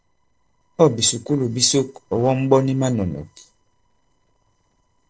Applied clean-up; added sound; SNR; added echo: neural separator model SepFormer DNS4.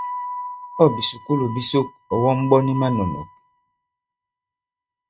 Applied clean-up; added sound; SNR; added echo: neural mask model RNNoise.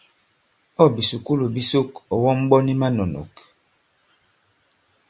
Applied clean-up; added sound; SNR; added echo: none; none; none; none.